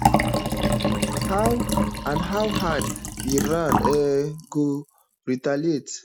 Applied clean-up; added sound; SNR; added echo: none; Liquid; 0 dB; none.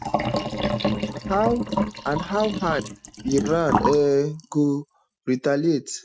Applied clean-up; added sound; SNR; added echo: neural mask model RNNoise.